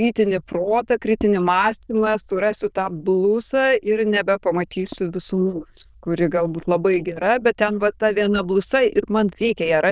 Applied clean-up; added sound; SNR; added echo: neural diffusion model UNIVERSE++.